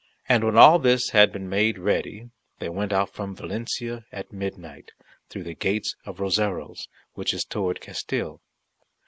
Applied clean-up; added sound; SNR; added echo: none; none; none; none.